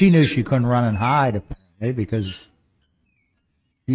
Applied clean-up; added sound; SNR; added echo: neural mask model RNNoise.